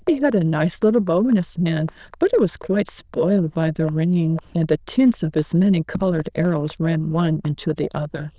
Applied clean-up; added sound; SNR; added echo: neural diffusion model UNIVERSE++.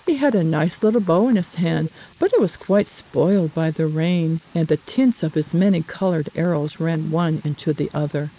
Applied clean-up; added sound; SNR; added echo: neural mask model Resemble Enhance denoiser.